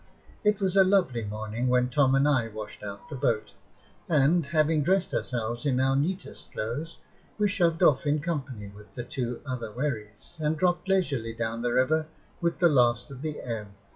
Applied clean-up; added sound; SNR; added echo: classical method WPE with log-MMSE.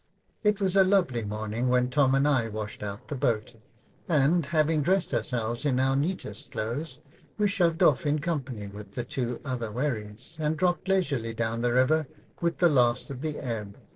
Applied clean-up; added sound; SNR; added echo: neural separator model SepFormer DNS4.